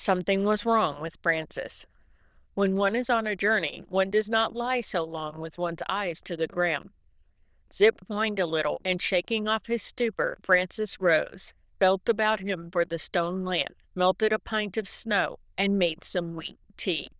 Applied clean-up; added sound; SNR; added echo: neural diffusion model UNIVERSE++.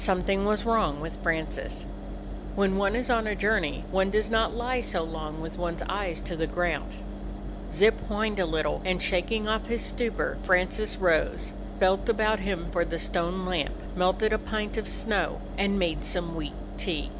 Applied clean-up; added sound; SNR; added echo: none; Engine; 7 dB; none.